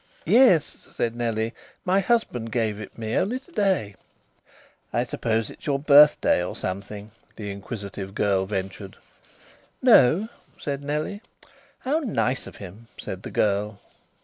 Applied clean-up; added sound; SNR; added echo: none; none; none; none.